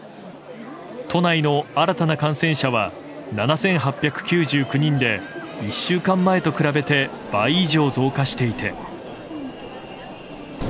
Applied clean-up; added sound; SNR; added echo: none; none; none; none.